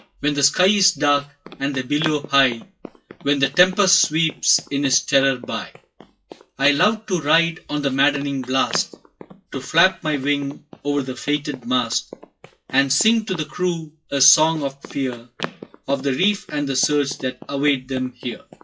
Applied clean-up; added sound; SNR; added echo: classical method WPE with log-MMSE.